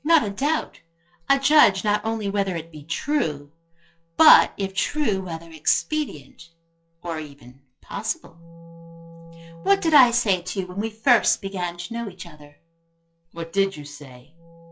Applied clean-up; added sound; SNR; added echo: classical method log-MMSE.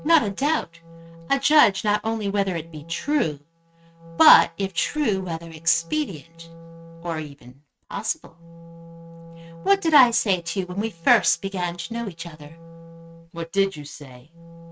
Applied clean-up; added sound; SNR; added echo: neural mask model RNNoise.